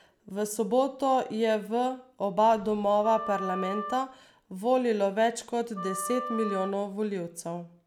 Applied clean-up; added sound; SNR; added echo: none; Wind instrument, woodwind instrument; 10 dB; none.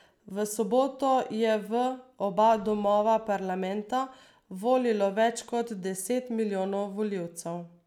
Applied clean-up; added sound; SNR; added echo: none; none; none; none.